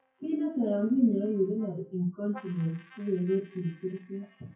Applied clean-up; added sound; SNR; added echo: classical method WPE with log-MMSE.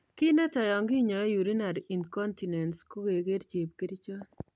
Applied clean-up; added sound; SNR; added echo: none; none; none; none.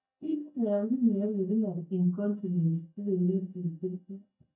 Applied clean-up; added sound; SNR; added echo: neural mask model DeepFilterNet 3.